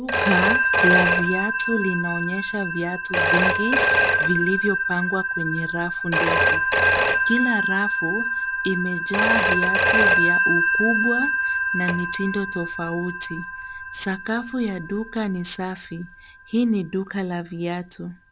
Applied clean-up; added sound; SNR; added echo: none; Telephone; -4 dB; none.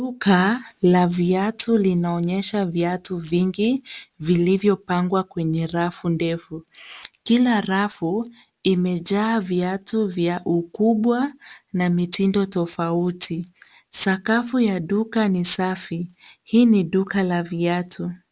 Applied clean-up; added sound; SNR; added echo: none; none; none; none.